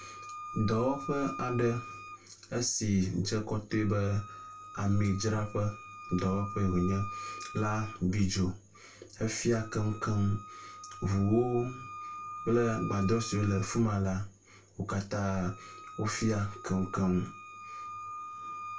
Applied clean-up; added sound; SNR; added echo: none; Wind instrument, woodwind instrument; 13 dB; reverberation time 0.2 s.